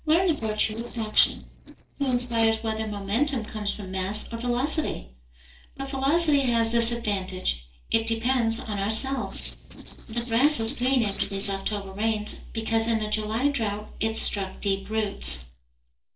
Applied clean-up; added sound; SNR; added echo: neural separator model SepFormer DNS4.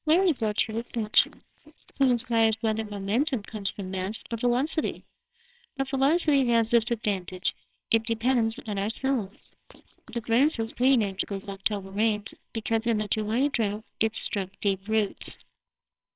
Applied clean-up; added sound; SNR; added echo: neural separator model SepFormer WHAMR!.